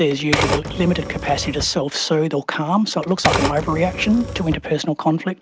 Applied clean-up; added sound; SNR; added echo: none; Typewriter; 6 dB; none.